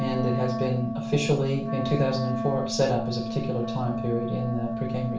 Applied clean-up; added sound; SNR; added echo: none; Wind instrument, woodwind instrument; 4 dB; reverberation time 0.4 s.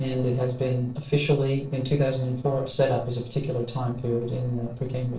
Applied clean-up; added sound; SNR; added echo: neural separator model SepFormer DNS4.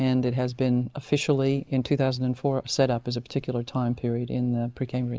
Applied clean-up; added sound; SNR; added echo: none; none; none; none.